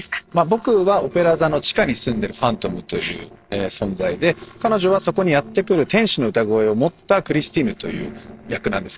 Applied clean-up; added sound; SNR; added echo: neural separator model SepFormer DNS4.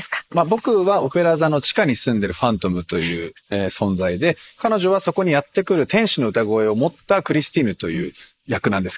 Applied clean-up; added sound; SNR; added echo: neural mask model Resemble Enhance denoiser.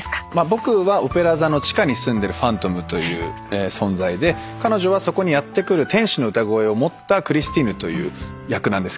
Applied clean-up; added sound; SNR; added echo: none; none; none; none.